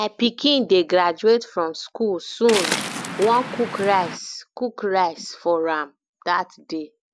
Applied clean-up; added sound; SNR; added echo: none; Waves, surf; 8 dB; none.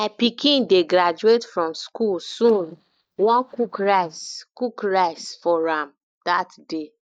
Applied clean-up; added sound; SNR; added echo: neural mask model DeepFilterNet 3.